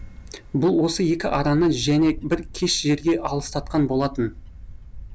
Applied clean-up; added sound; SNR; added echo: none; Wind / Bird; 16 dB; none.